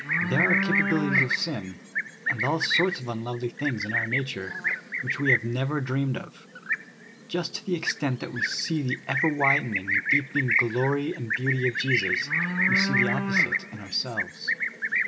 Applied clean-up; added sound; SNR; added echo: none; Livestock, farm animals, working animals; -2 dB; none.